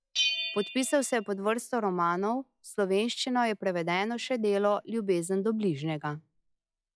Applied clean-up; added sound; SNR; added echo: classical method log-MMSE.